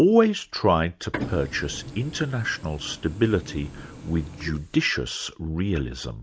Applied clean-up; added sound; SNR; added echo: none; Printer; 13 dB; none.